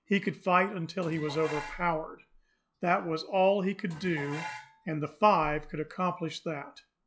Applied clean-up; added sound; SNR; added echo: classical method log-MMSE.